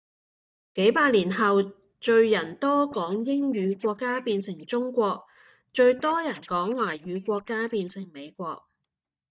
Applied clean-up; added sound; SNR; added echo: neural mask model DeepFilterNet 3.